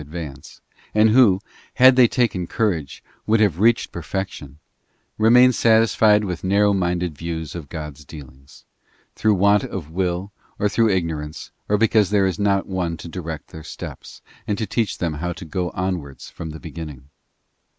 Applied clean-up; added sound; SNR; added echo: none; none; none; none.